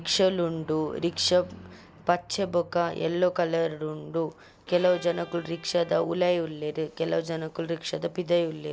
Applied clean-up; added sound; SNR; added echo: none; Bowed string instrument; 20 dB; none.